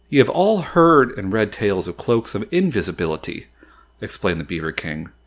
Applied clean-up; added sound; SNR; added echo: none; none; none; none.